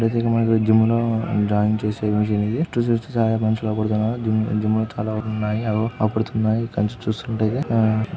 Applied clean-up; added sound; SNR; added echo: none; none; none; none.